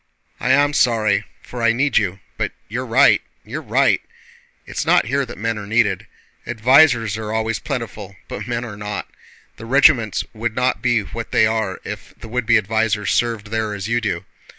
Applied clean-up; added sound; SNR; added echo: none; none; none; none.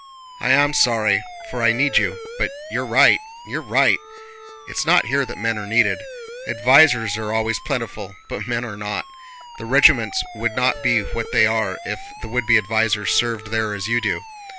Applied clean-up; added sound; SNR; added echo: none; Siren; 15 dB; none.